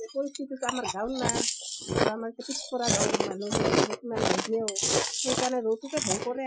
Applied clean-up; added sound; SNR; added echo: classical method Wiener filter.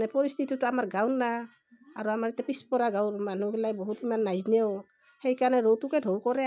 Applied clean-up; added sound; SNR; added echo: none; none; none; none.